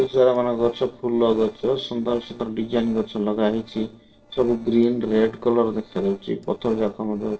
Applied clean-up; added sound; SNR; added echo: neural separator model SepFormer DNS4.